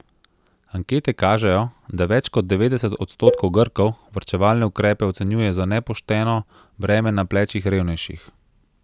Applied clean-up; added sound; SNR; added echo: none; Cowbell; 5 dB; none.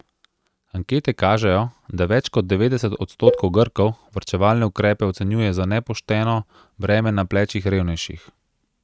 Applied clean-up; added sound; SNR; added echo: neural mask model RNNoise.